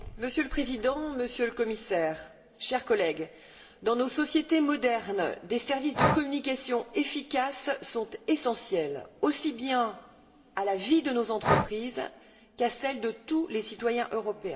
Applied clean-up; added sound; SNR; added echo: none; Breathing; 6 dB; reverberation time 2.6 s.